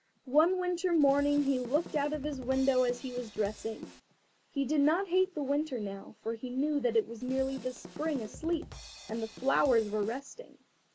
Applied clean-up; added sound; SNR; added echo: none; Drum kit; 16 dB; none.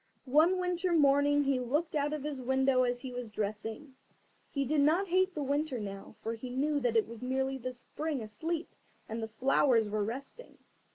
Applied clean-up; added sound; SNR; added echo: none; none; none; none.